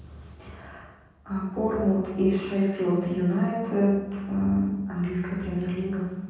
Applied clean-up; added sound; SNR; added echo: none; none; none; reverberation time 1.3 s.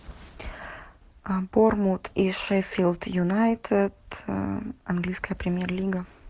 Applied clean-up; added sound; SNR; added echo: none; none; none; none.